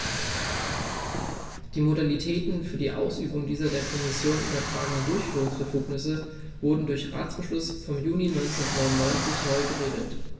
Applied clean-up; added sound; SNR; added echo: none; Explosion; 6 dB; reverberation time 1.0 s.